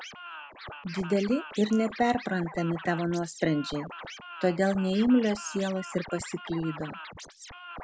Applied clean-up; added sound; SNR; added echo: none; Scratching (performance technique); 14 dB; none.